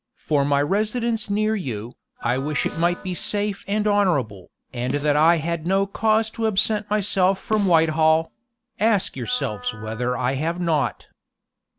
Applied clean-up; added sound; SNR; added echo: none; Wind instrument, woodwind instrument + Snare drum; 18 dB; none.